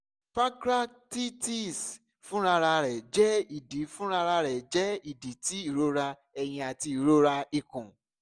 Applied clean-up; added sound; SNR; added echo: none; none; none; none.